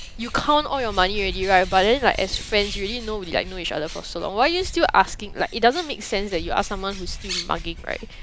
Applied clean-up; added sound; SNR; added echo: none; Bird; 10 dB; none.